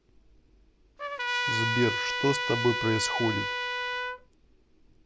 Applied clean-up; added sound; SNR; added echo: none; Trumpet; -1 dB; none.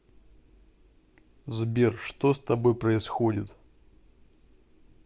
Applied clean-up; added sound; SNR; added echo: none; none; none; none.